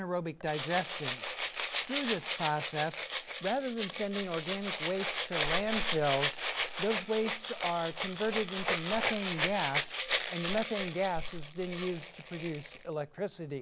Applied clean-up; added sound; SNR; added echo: none; Rattle (instrument); -2 dB; none.